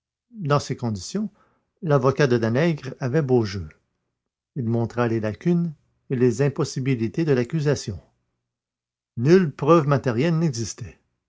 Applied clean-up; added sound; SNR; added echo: none; none; none; none.